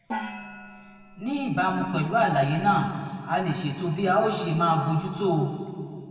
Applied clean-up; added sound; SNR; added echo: none; Gong; 15 dB; reverberation time 2.1 s.